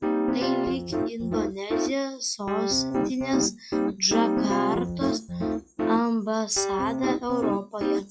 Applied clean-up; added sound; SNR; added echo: classical method log-MMSE.